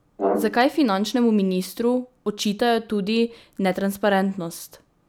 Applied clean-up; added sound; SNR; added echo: none; Brass instrument; 6 dB; none.